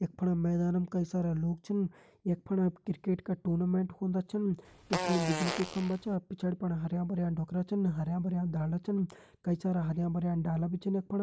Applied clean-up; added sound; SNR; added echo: none; Fart; 5 dB; none.